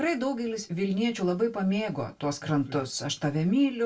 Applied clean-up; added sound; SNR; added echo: none; none; none; reverberation time 0.2 s.